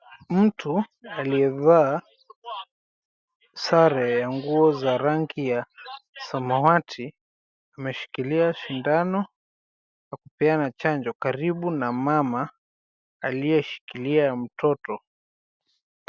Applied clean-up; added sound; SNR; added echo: none; none; none; none.